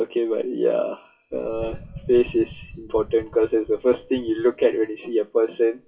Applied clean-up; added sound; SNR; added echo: classical method WPE with log-MMSE.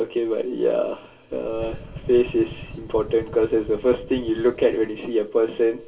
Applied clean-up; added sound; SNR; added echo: none; Engine starting / Car; 15 dB; reverberation time 0.2 s.